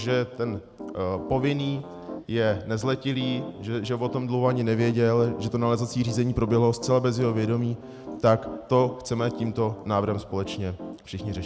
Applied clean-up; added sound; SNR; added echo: none; Piano; 13 dB; none.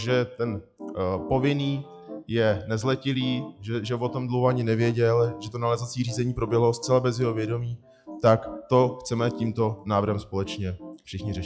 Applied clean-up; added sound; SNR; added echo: classical method log-MMSE.